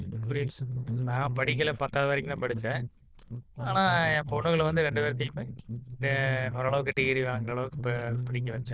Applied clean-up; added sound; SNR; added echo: neural diffusion model UNIVERSE++.